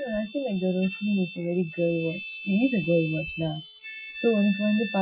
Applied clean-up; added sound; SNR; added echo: classical method Wiener filter.